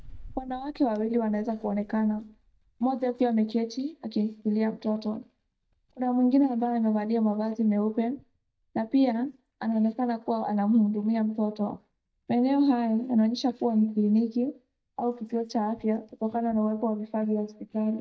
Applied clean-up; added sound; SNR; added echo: neural mask model DeepFilterNet 3.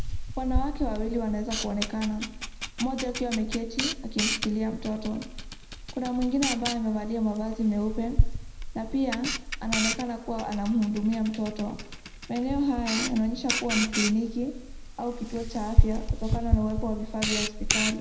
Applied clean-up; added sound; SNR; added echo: none; Camera; 0 dB; reverberation time 0.8 s.